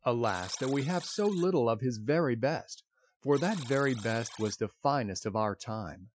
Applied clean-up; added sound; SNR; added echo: classical method Wiener filter.